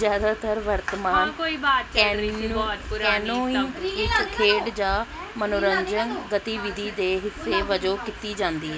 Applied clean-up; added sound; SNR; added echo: none; none; none; none.